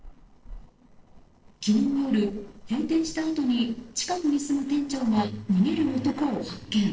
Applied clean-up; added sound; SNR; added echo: neural separator model SepFormer DNS4.